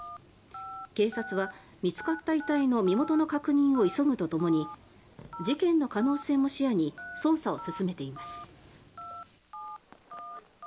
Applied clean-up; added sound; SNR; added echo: none; Telephone; 15 dB; none.